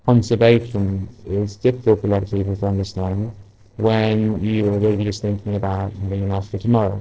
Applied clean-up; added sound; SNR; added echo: neural separator model SepFormer DNS4.